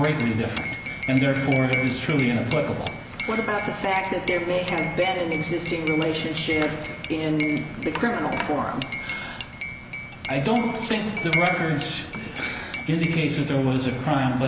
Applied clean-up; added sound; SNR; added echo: none; Cutlery, silverware / Dishes, pots, and pans / Chink, clink; 9 dB; none.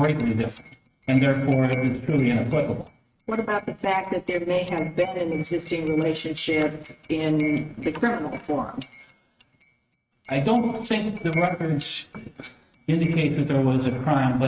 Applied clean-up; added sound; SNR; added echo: neural mask model RNNoise.